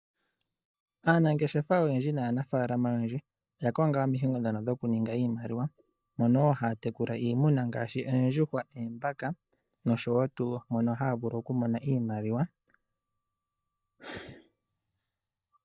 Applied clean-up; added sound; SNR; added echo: neural mask model DeepFilterNet 3.